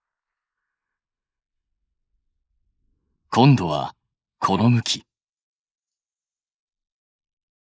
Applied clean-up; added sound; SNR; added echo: neural mask model Resemble Enhance denoiser.